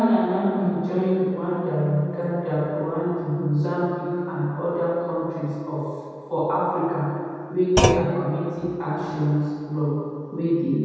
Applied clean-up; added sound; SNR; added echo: none; Thump, thud; 3 dB; reverberation time 2.0 s.